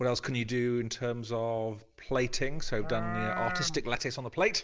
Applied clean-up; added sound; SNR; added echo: none; Livestock, farm animals, working animals; 2 dB; none.